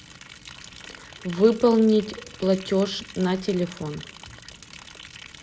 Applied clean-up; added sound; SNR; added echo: none; Liquid; 19 dB; none.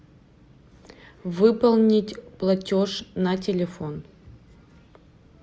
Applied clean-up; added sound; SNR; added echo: none; none; none; none.